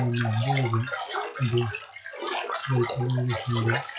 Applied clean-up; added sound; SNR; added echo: classical method WPE with log-MMSE.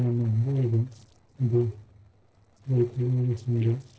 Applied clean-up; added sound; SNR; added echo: neural separator model SepFormer DNS4.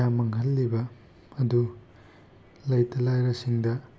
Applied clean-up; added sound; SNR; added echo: none; none; none; none.